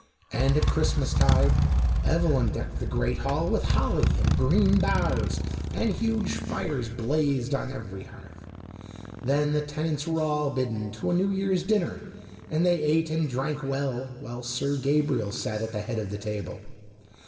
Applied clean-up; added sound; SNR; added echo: none; Motorcycle; 2 dB; reverberation time 1.8 s.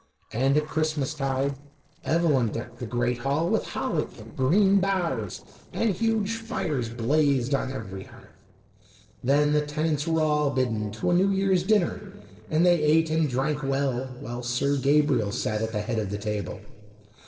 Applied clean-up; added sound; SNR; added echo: neural separator model SepFormer DNS4.